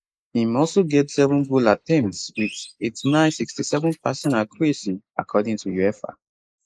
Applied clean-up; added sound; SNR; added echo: neural mask model Resemble Enhance denoiser.